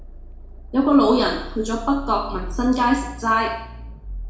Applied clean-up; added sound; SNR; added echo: none; Accelerating, revving, vroom; 12 dB; reverberation time 0.6 s.